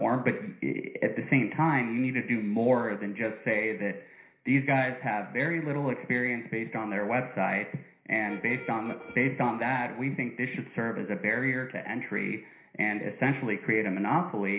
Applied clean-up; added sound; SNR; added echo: none; none; none; reverberation time 0.5 s.